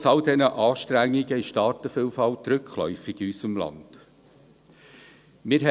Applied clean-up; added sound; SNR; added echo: none; none; none; none.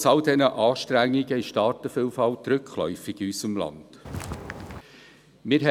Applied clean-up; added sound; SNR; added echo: none; Walk, footsteps; 11 dB; none.